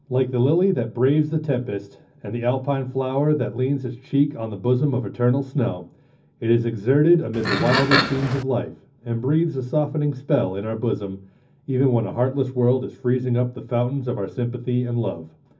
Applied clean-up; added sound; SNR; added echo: none; Livestock, farm animals, working animals; 0 dB; reverberation time 0.4 s.